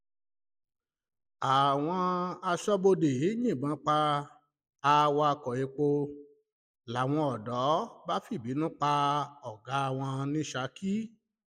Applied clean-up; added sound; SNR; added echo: neural mask model Resemble Enhance denoiser.